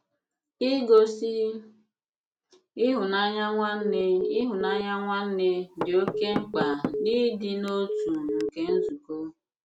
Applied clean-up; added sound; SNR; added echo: none; Knock / Wood + Telephone; 5 dB; none.